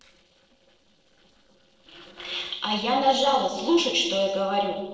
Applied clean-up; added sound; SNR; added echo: neural separator model SepFormer DNS4.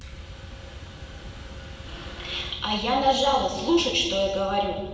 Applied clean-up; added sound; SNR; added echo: none; Wind / Boat, Water vehicle; 14 dB; reverberation time 1.3 s.